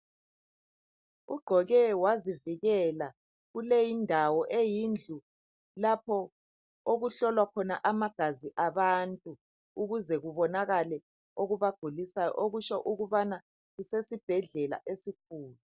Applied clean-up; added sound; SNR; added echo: none; none; none; none.